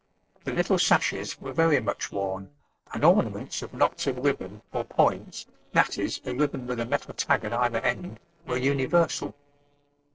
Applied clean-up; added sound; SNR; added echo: neural separator model SepFormer DNS4.